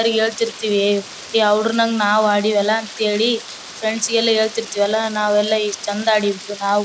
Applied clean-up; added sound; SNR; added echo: neural mask model Resemble Enhance denoiser.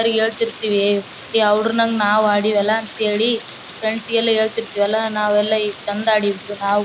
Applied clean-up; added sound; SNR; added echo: none; Rain; 15 dB; none.